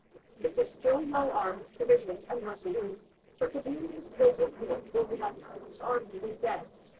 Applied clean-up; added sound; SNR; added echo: neural separator model SepFormer DNS4.